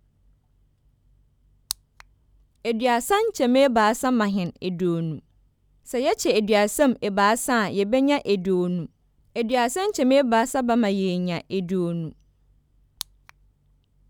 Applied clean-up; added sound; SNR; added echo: none; none; none; none.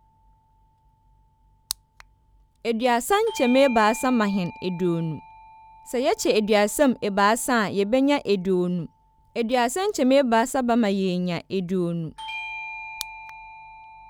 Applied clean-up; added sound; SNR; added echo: none; Bell / Doorbell; 18 dB; none.